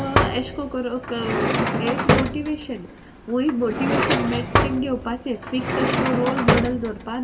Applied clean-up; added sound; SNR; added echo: none; Drawer open or close; -2 dB; reverberation time 1.3 s.